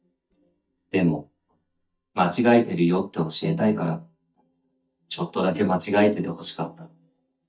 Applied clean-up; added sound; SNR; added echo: neural mask model DeepFilterNet 3.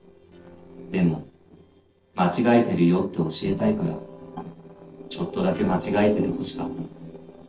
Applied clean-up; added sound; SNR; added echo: neural separator model SepFormer DNS4.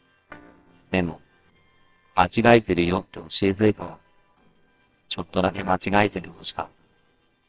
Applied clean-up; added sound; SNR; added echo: neural separator model SepFormer WHAMR!.